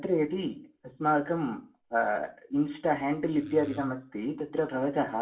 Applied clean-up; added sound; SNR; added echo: none; Wood; 19 dB; reverberation time 0.3 s.